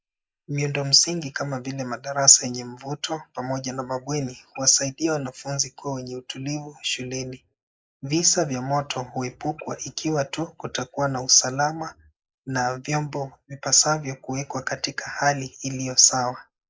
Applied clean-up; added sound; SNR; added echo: neural mask model Resemble Enhance denoiser.